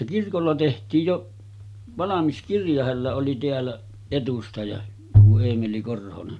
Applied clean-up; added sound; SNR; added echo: none; none; none; none.